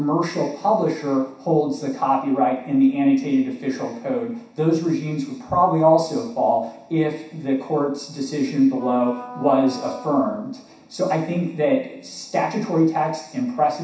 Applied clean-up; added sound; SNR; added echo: none; Wind instrument, woodwind instrument; 16 dB; reverberation time 0.7 s.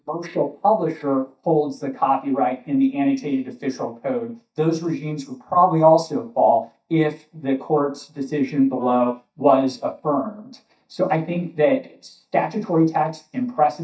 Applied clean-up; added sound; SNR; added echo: neural mask model DeepFilterNet 3.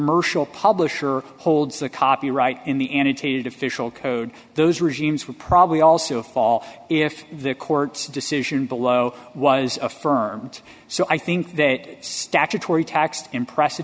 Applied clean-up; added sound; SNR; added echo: none; none; none; none.